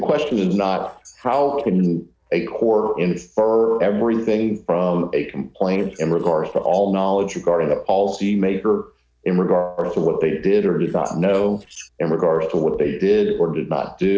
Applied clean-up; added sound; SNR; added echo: neural separator model SepFormer DNS4.